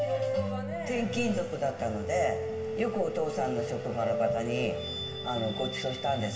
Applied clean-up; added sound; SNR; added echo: none; none; none; reverberation time 1.4 s.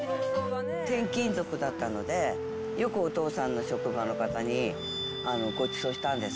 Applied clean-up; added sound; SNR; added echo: none; none; none; none.